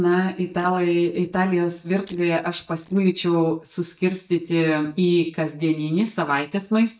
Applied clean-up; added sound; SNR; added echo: neural mask model DeepFilterNet 3.